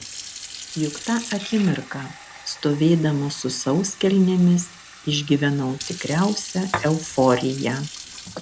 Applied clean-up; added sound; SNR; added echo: none; Fill (with liquid) / Sink (filling or washing); 14 dB; none.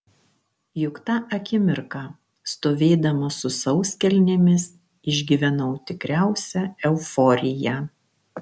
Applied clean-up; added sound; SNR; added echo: none; none; none; none.